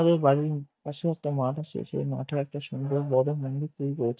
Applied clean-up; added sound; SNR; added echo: neural mask model DeepFilterNet 3.